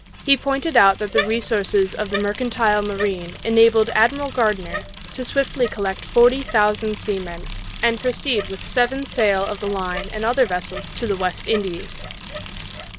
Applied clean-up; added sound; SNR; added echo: none; Bicycle; 11 dB; none.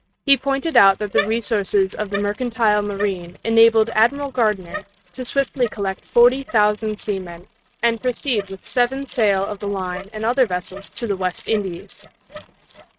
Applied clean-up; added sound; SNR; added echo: neural mask model RNNoise.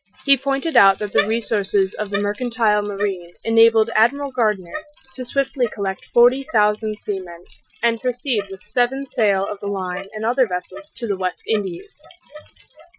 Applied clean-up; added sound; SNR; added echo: classical method Wiener filter.